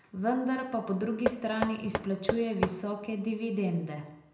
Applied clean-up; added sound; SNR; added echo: none; Knock; 4 dB; reverberation time 0.8 s.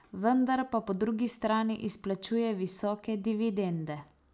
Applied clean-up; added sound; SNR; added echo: none; none; none; none.